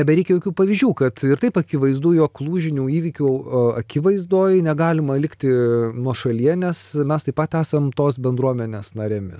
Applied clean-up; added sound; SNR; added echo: none; none; none; none.